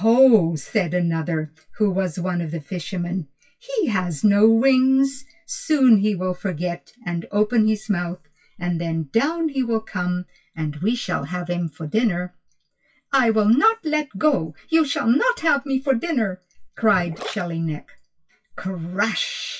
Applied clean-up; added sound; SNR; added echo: classical method WPE with log-MMSE.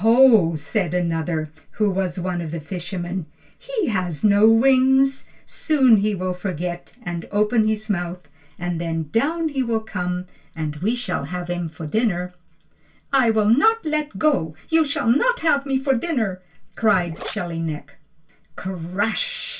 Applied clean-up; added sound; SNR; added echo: none; Gurgling; 15 dB; reverberation time 0.2 s.